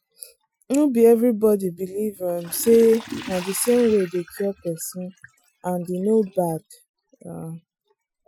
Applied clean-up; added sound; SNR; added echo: classical method Wiener filter.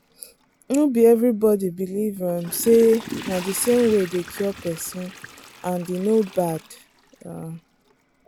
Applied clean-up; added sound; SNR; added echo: none; Toilet flush / Water; 17 dB; none.